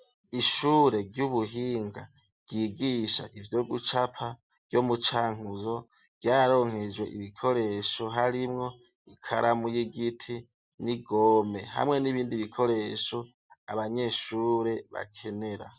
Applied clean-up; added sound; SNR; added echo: none; none; none; none.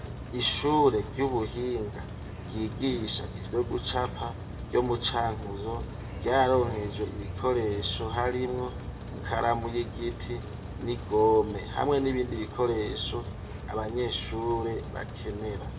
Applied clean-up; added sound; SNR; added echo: none; Rain; 8 dB; reverberation time 0.7 s.